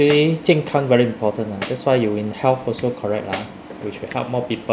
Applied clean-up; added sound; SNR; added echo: none; Tambourine; 18 dB; none.